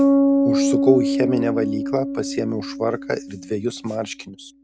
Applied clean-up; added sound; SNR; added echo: none; Bass guitar; -2 dB; none.